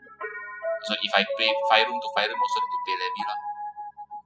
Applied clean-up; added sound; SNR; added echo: classical method spectral subtraction.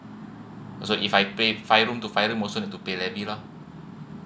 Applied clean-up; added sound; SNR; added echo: none; none; none; none.